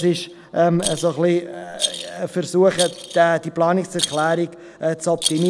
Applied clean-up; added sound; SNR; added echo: none; Rattle; 10 dB; none.